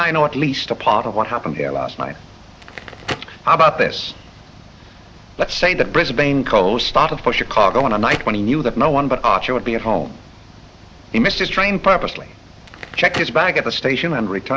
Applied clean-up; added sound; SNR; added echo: none; Crackle; 19 dB; none.